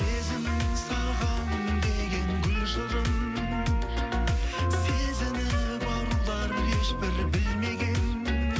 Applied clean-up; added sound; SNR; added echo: none; Trumpet; 13 dB; none.